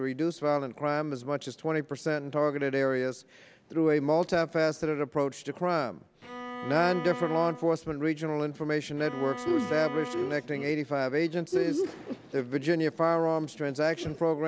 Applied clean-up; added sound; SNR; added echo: none; Bowed string instrument; 10 dB; none.